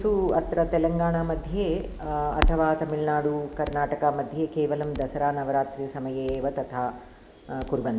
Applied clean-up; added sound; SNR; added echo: none; Crackle; 8 dB; none.